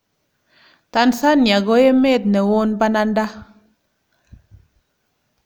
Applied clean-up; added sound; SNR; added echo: none; none; none; none.